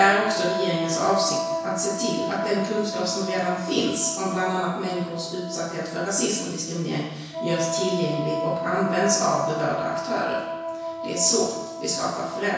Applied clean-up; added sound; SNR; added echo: none; Wind instrument, woodwind instrument; 5 dB; reverberation time 1.1 s.